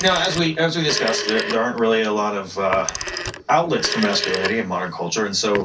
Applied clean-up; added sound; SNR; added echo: none; Telephone; 8 dB; reverberation time 0.3 s.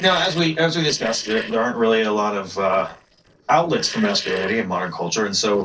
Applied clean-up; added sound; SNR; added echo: neural separator model SepFormer DNS4.